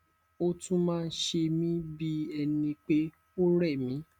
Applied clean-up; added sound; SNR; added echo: none; none; none; none.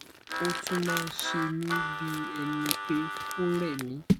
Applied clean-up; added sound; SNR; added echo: none; Crumpling, crinkling + Harmonica; 0 dB; none.